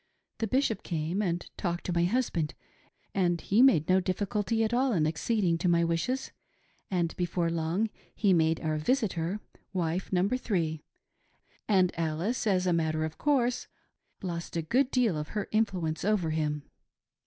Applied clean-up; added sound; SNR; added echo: none; none; none; none.